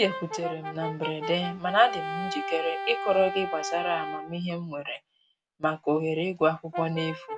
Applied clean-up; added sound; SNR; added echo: none; Brass instrument; 8 dB; none.